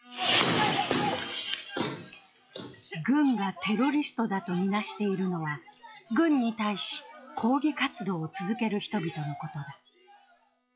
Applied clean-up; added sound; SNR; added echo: classical method log-MMSE.